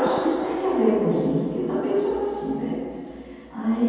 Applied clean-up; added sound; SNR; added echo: none; Fireworks; 18 dB; reverberation time 2.1 s.